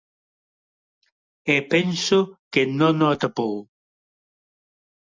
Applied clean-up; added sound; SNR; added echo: none; none; none; none.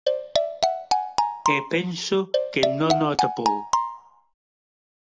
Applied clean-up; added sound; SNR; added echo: none; Marimba, xylophone; -4 dB; none.